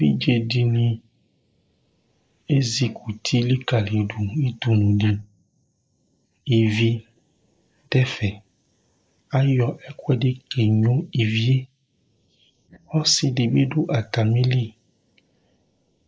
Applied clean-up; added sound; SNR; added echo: neural mask model Resemble Enhance denoiser.